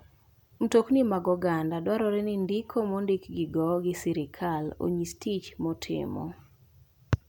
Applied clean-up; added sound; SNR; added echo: none; none; none; none.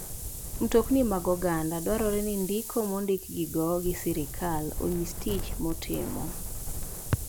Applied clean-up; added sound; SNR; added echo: none; Wind; 6 dB; none.